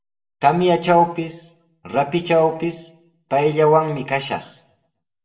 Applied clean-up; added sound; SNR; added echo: none; none; none; reverberation time 0.6 s.